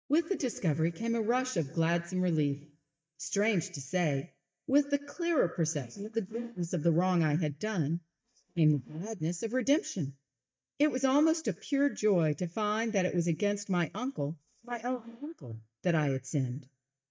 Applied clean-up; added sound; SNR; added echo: neural mask model DeepFilterNet 3.